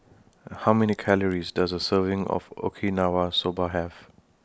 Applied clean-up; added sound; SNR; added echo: none; none; none; none.